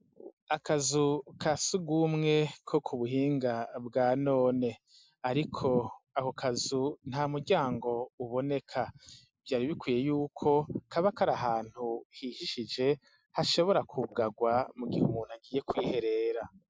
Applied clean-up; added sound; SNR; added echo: neural mask model Resemble Enhance denoiser.